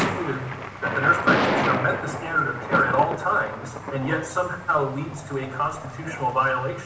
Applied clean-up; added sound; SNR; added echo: none; Thunder; 4 dB; reverberation time 0.9 s.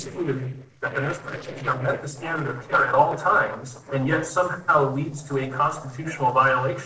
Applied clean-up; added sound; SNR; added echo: neural separator model SepFormer DNS4.